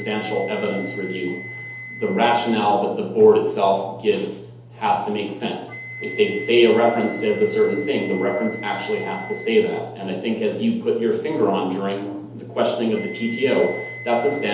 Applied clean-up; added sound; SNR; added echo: none; Wind instrument, woodwind instrument; 16 dB; reverberation time 2.2 s.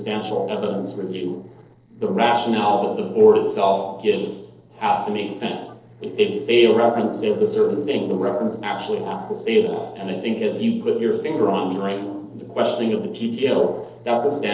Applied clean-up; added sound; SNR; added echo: neural separator model SepFormer DNS4.